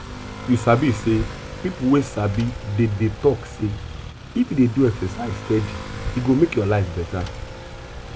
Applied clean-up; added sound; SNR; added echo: none; Motorcycle / Accelerating, revving, vroom; 11 dB; none.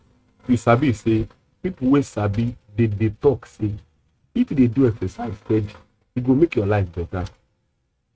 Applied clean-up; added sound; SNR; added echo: neural mask model RNNoise.